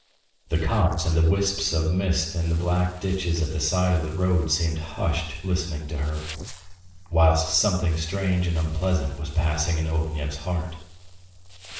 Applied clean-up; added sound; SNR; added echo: neural separator model SepFormer DNS4.